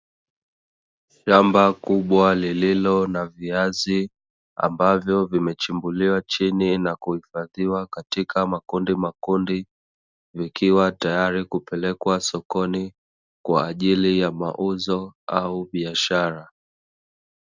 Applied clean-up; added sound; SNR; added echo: none; none; none; none.